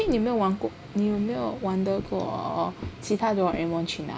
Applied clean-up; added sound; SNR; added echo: none; Walk, footsteps; 17 dB; none.